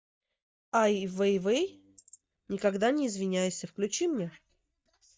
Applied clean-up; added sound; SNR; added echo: neural mask model DeepFilterNet 3.